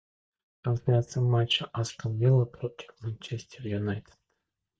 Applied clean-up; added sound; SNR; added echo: neural mask model DeepFilterNet 3.